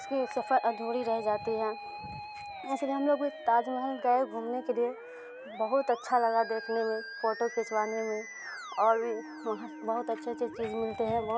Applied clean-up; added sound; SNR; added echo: none; Musical instrument; 12 dB; none.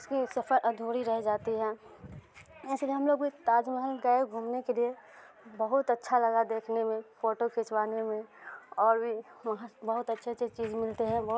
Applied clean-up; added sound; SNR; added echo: none; none; none; none.